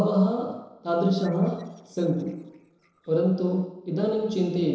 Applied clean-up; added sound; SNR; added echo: neural separator model SepFormer DNS4.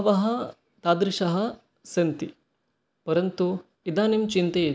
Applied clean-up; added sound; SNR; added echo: none; none; none; none.